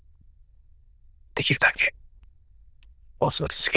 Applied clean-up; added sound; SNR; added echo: neural diffusion model UNIVERSE++.